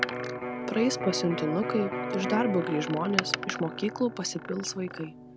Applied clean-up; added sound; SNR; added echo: none; Door + Electric guitar; 4 dB; none.